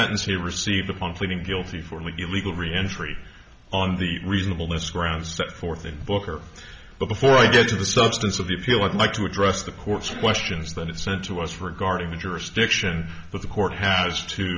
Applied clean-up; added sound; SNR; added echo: none; Wind; 14 dB; none.